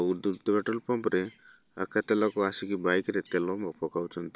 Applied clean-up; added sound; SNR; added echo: none; none; none; none.